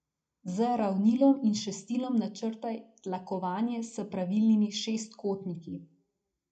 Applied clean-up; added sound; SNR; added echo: none; none; none; reverberation time 0.2 s.